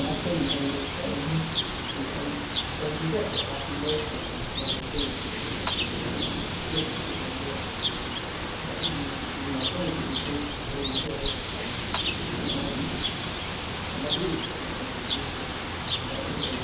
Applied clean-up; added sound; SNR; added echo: none; Bird; -5 dB; reverberation time 0.7 s.